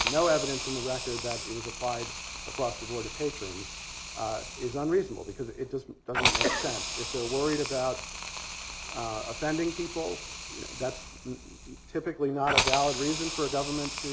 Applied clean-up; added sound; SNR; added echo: none; Hiss; 3 dB; none.